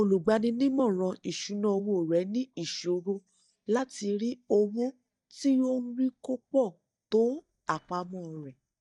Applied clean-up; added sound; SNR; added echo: neural mask model DeepFilterNet 3.